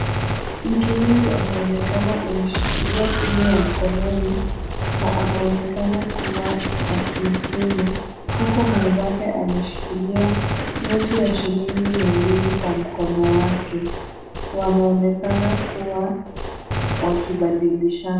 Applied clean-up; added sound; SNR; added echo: none; Gunshot, gunfire; 3 dB; reverberation time 0.8 s.